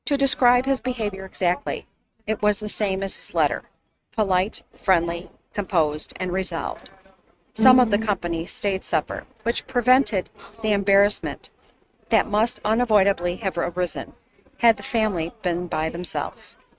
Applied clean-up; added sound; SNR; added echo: neural mask model RNNoise.